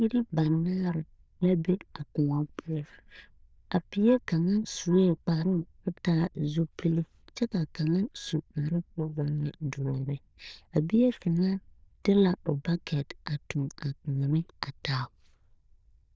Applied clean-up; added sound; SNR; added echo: neural diffusion model UNIVERSE++.